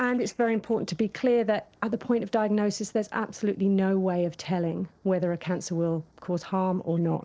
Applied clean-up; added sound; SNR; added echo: neural separator model SepFormer DNS4.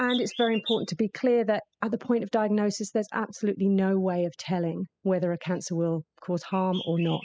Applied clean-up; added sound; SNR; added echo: classical method spectral subtraction.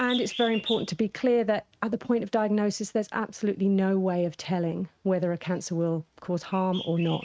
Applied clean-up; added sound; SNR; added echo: neural mask model RNNoise.